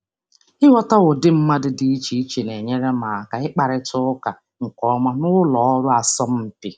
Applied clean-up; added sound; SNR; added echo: none; none; none; none.